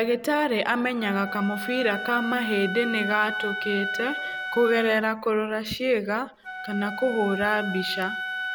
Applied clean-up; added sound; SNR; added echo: none; Wind instrument, woodwind instrument; 7 dB; none.